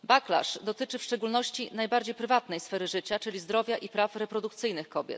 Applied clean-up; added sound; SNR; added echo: none; none; none; none.